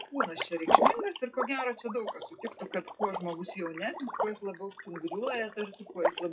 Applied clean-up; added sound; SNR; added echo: classical method WPE with log-MMSE.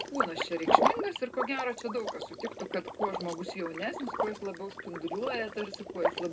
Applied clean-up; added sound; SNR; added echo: none; Liquid; -3 dB; reverberation time 0.2 s.